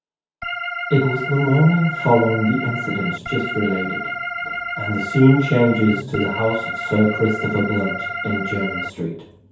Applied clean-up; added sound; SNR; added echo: none; Organ; 7 dB; reverberation time 0.6 s.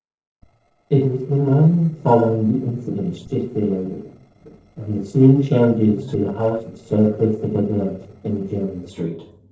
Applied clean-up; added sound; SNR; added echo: neural separator model SepFormer DNS4.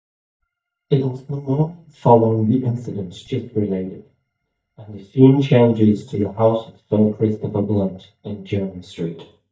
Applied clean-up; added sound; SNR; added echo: neural mask model DeepFilterNet 3.